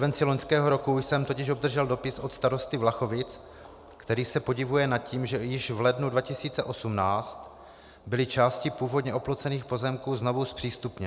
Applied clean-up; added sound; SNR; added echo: none; none; none; none.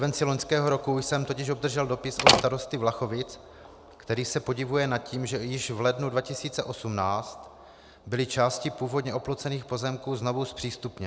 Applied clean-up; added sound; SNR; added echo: none; Slam; -4 dB; none.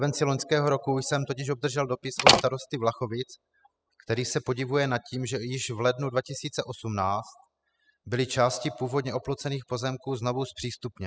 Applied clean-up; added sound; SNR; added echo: classical method spectral subtraction.